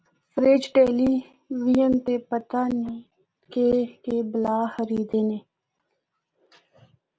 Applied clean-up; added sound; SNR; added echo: none; none; none; none.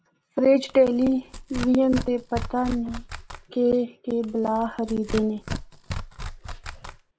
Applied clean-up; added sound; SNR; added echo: none; Tearing; 11 dB; none.